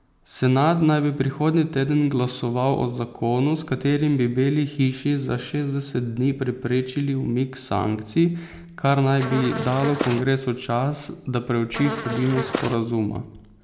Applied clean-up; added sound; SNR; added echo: none; Buzz; 6 dB; none.